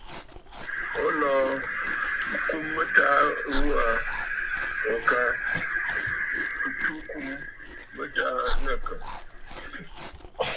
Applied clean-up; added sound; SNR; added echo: none; Chewing, mastication; 5 dB; none.